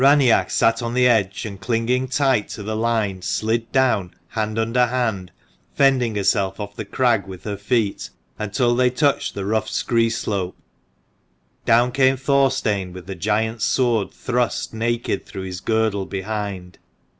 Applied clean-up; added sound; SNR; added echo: none; none; none; none.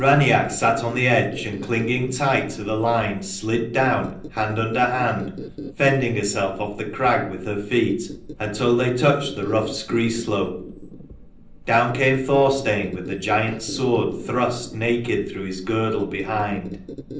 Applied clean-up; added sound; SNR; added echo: none; Squeak; 14 dB; reverberation time 0.6 s.